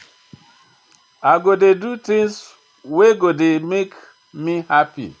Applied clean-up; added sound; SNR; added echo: none; none; none; none.